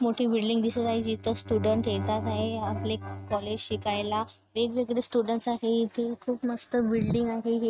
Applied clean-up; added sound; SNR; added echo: neural mask model RNNoise.